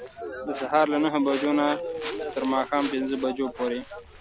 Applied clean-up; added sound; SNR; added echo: none; Walk, footsteps; 18 dB; none.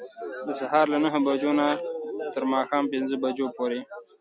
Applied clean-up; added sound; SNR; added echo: none; none; none; none.